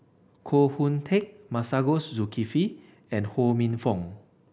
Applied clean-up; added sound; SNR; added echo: none; none; none; none.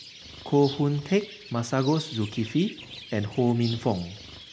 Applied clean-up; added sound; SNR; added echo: none; Bird; 16 dB; none.